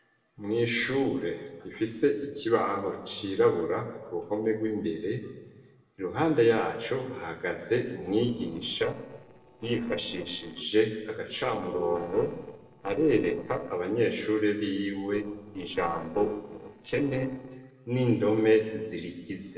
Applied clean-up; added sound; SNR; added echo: neural separator model SepFormer DNS4.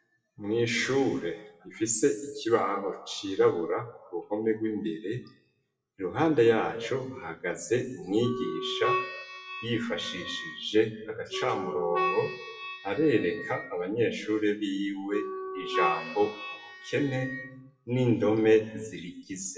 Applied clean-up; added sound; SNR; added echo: classical method WPE with log-MMSE.